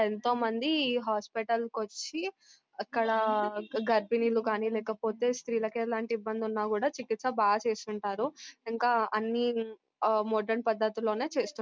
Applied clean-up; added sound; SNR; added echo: none; none; none; none.